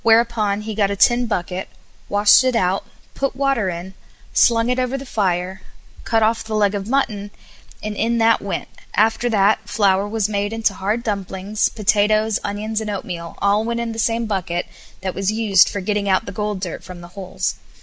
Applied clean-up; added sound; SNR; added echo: none; none; none; none.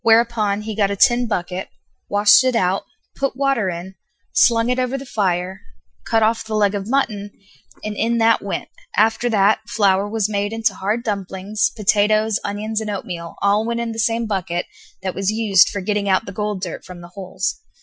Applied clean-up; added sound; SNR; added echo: classical method Wiener filter.